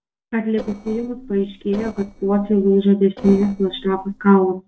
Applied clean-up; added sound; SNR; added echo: neural separator model SepFormer DNS4.